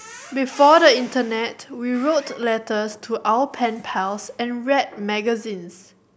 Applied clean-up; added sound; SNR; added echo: none; none; none; none.